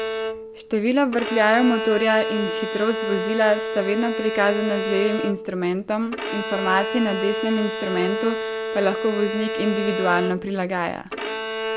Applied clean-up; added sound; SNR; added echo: none; Bowed string instrument; 4 dB; none.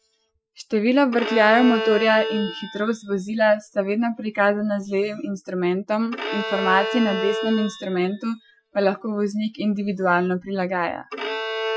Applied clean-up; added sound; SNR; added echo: classical method Wiener filter.